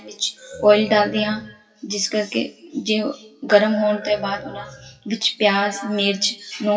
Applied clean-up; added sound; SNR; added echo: classical method WPE with log-MMSE.